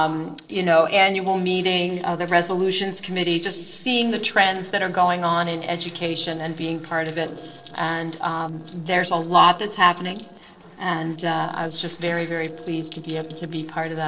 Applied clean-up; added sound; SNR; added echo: neural separator model SepFormer DNS4.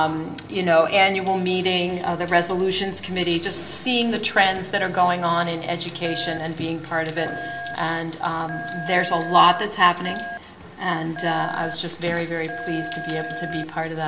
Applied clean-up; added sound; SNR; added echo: none; Telephone; 11 dB; reverberation time 1.9 s.